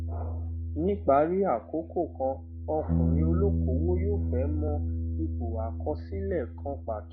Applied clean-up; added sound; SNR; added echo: neural mask model RNNoise.